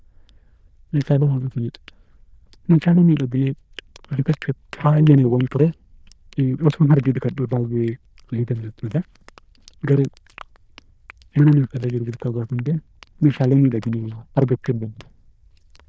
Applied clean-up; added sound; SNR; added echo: neural diffusion model UNIVERSE++.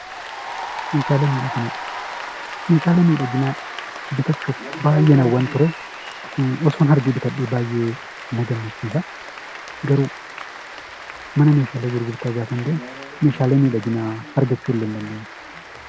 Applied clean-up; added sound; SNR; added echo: none; Applause / Cheering; 12 dB; none.